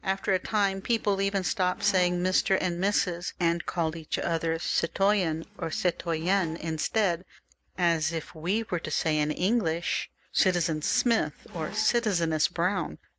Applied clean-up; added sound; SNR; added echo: none; Squeak; 20 dB; none.